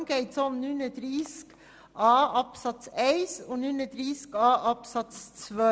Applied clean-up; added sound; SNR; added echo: none; none; none; none.